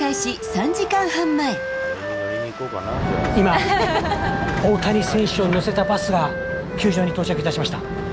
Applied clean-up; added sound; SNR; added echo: none; Wind instrument, woodwind instrument; 8 dB; none.